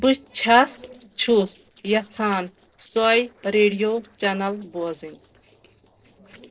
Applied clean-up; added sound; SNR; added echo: neural separator model SepFormer DNS4.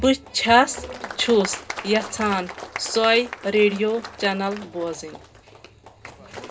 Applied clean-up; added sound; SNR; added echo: none; Applause; 14 dB; reverberation time 0.2 s.